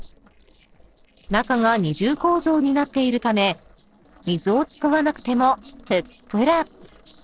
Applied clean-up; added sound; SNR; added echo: neural separator model SepFormer DNS4.